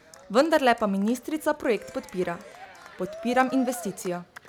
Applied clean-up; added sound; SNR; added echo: none; Cheering; 17 dB; none.